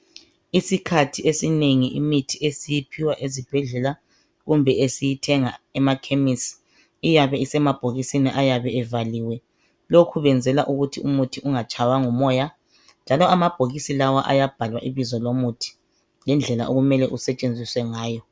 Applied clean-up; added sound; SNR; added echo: none; none; none; none.